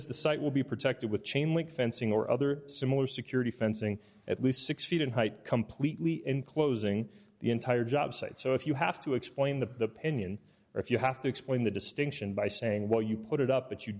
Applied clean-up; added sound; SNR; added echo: none; none; none; none.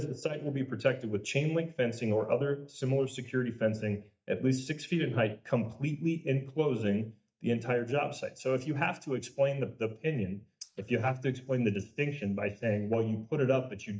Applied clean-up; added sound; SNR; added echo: neural mask model DeepFilterNet 3.